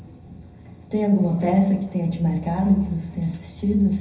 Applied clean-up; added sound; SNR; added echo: none; none; none; reverberation time 0.9 s.